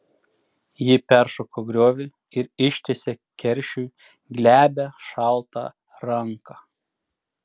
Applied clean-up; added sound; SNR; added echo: none; none; none; none.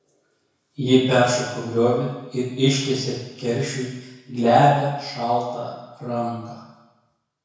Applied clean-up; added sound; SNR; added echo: none; none; none; reverberation time 1.0 s.